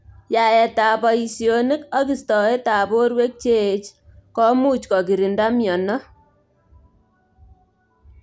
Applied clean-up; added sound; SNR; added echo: none; none; none; none.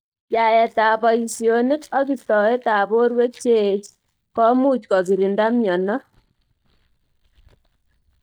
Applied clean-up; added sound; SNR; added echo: neural mask model DeepFilterNet 3.